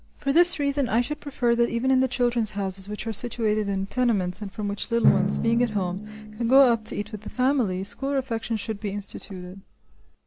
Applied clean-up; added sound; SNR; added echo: none; Drum; 10 dB; none.